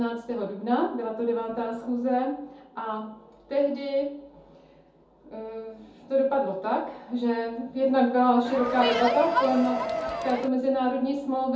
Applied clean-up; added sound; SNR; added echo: none; Crowd; 1 dB; reverberation time 0.6 s.